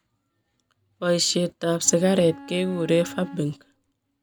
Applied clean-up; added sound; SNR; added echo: none; Bowed string instrument; 16 dB; none.